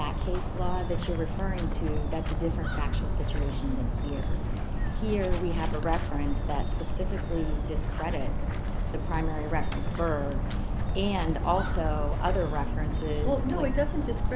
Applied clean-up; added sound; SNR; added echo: none; Walk, footsteps; -5 dB; none.